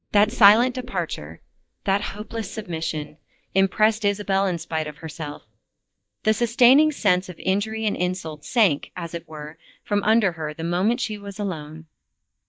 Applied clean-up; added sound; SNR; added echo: neural mask model DeepFilterNet 3.